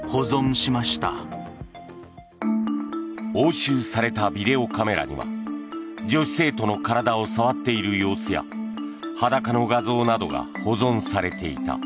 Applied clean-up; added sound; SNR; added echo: none; none; none; none.